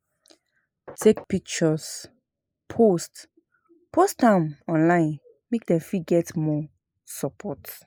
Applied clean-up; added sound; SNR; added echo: neural mask model Resemble Enhance denoiser.